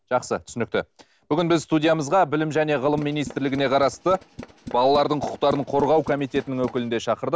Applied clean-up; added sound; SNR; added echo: none; Tools; 16 dB; none.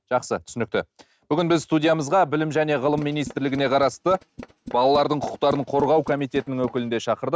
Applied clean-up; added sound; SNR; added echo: neural mask model RNNoise.